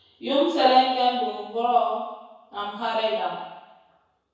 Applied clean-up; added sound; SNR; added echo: none; none; none; reverberation time 1.0 s.